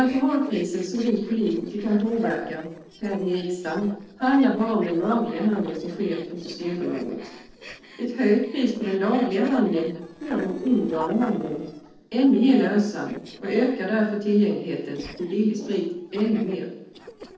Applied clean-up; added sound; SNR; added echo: neural separator model SepFormer DNS4.